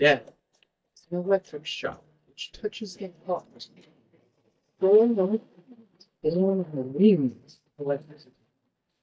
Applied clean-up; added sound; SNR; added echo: neural mask model DeepFilterNet 3.